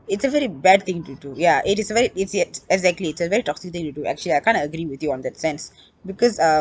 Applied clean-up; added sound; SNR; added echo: none; none; none; none.